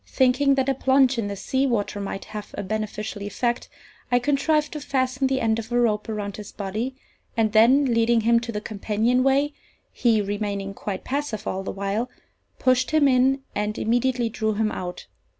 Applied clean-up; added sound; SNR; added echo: none; none; none; none.